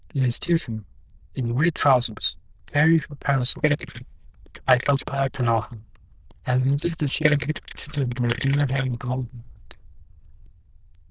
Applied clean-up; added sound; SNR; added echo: neural diffusion model UNIVERSE++.